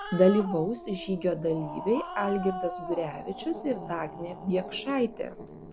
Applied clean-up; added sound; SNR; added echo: none; Growling; 10 dB; none.